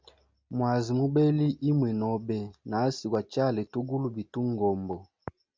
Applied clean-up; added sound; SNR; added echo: none; none; none; none.